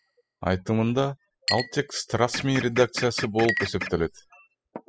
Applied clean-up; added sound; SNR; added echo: classical method spectral subtraction.